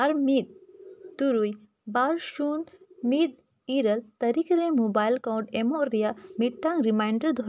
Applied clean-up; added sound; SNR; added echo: none; none; none; none.